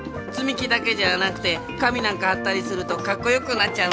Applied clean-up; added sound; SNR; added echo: none; Drawer open or close; 13 dB; none.